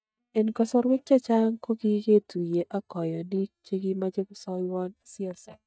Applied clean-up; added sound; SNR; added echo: neural mask model DeepFilterNet 3.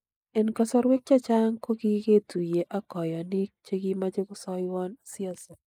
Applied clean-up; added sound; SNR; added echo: neural mask model Resemble Enhance denoiser.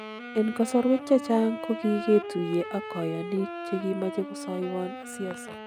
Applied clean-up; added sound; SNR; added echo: none; Wind instrument, woodwind instrument; 10 dB; none.